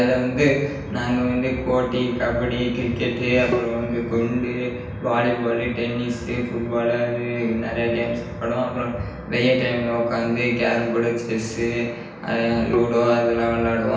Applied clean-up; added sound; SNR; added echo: none; Bowed string instrument; 9 dB; reverberation time 0.9 s.